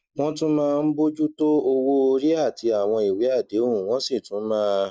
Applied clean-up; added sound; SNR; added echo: neural mask model Resemble Enhance denoiser.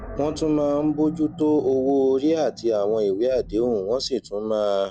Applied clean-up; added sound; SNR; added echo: none; Animal; 18 dB; none.